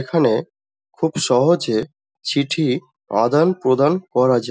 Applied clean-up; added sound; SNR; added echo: none; none; none; none.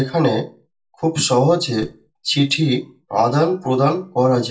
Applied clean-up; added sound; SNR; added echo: none; none; none; reverberation time 0.2 s.